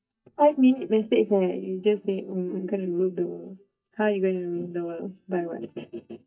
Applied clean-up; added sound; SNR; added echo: neural mask model DeepFilterNet 3.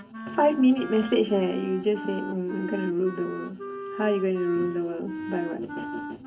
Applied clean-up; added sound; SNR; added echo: none; Wind instrument, woodwind instrument; 11 dB; reverberation time 0.3 s.